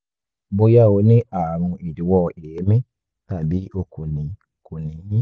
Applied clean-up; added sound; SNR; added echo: none; none; none; none.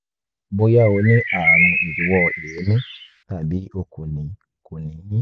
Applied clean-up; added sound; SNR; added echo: none; Bird; 0 dB; none.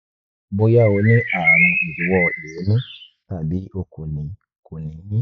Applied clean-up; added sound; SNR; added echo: classical method log-MMSE.